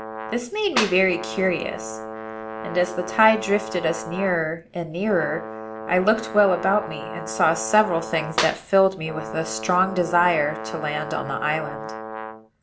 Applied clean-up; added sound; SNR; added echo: none; Clapping + Brass instrument; 9 dB; none.